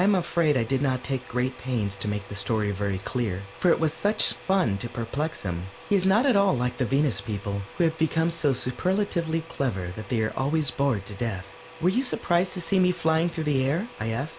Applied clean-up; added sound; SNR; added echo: none; Domestic sounds, home sounds; 20 dB; none.